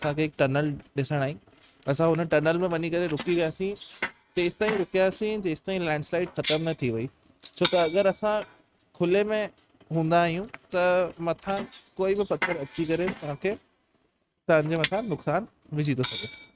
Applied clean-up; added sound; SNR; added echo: neural mask model RNNoise.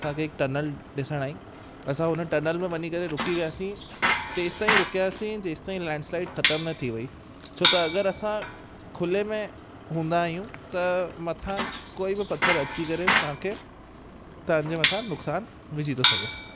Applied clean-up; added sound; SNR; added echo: none; Bicycle; 1 dB; none.